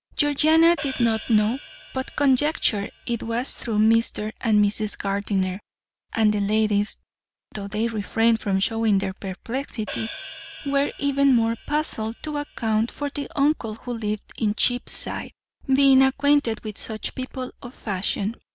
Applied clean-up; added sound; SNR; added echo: none; Hi-hat; 14 dB; none.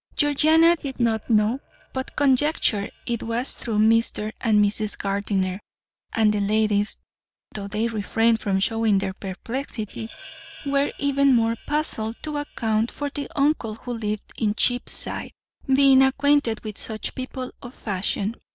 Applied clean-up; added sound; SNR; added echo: neural separator model SepFormer DNS4.